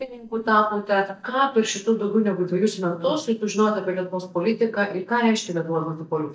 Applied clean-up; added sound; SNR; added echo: neural mask model DeepFilterNet 3.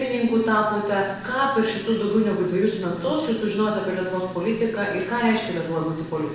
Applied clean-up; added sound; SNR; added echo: none; Sink (filling or washing); 18 dB; reverberation time 0.9 s.